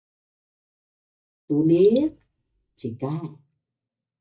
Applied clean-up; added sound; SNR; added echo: neural mask model DeepFilterNet 3.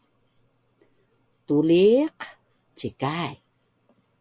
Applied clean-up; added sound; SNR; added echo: none; none; none; none.